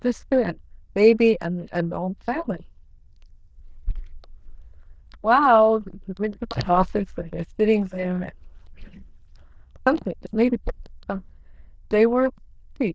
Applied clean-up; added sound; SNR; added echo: neural diffusion model UNIVERSE++.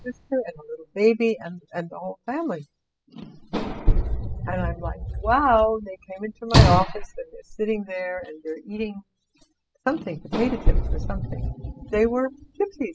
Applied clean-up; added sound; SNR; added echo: classical method spectral subtraction.